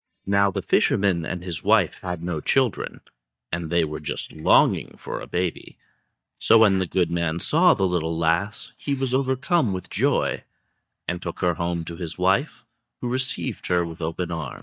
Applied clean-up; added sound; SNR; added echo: neural mask model DeepFilterNet 3.